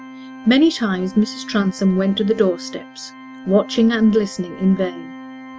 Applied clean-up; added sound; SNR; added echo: none; Organ; 17 dB; none.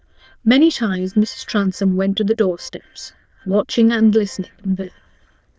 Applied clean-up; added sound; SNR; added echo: neural diffusion model UNIVERSE++.